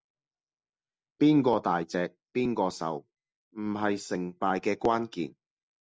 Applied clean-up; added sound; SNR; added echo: none; none; none; none.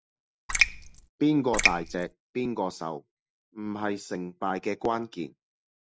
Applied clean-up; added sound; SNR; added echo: none; Raindrop; -4 dB; none.